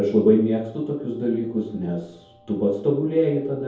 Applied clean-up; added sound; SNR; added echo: none; none; none; reverberation time 0.7 s.